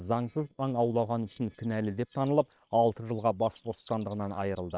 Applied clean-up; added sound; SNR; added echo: neural separator model SepFormer WHAM!.